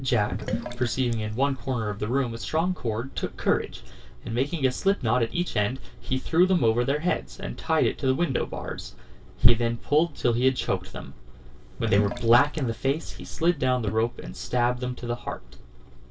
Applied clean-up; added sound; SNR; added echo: none; Sink (filling or washing); 12 dB; reverberation time 0.1 s.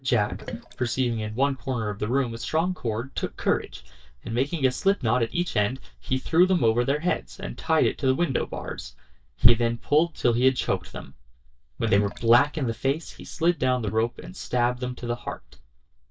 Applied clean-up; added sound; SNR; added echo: neural mask model DeepFilterNet 3.